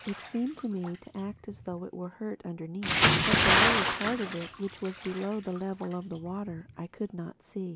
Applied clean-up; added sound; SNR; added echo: none; Bathtub (filling or washing) / Splash, splatter; -4 dB; none.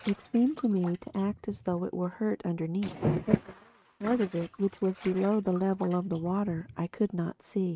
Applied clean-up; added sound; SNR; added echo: neural mask model RNNoise.